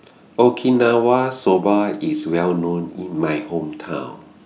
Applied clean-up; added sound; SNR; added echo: none; none; none; none.